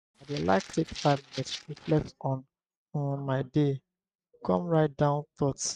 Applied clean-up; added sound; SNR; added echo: neural mask model RNNoise.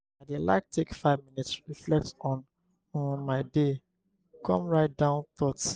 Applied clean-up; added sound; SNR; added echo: none; none; none; none.